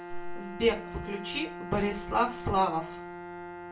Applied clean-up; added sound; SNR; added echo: none; Bowed string instrument; 10 dB; reverberation time 0.3 s.